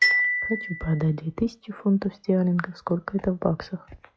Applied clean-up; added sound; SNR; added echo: classical method log-MMSE.